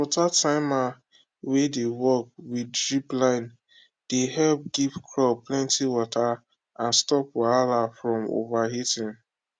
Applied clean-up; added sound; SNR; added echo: none; none; none; none.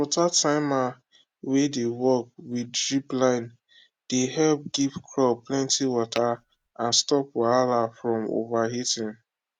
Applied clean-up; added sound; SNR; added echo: none; Tap / Glass; 17 dB; none.